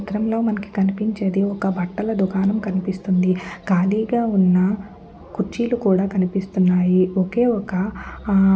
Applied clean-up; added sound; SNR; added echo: none; none; none; none.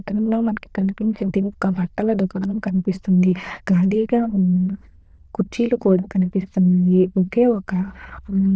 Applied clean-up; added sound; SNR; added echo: neural diffusion model UNIVERSE++.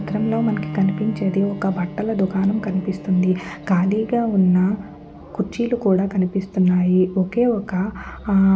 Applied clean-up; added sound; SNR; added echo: none; Bowed string instrument; 15 dB; none.